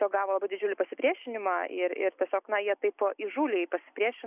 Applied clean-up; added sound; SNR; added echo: none; none; none; none.